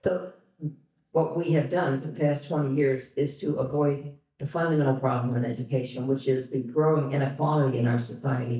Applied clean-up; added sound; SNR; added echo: neural mask model DeepFilterNet 3.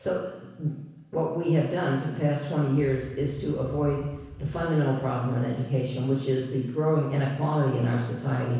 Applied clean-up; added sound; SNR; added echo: none; Wind; 16 dB; reverberation time 1.1 s.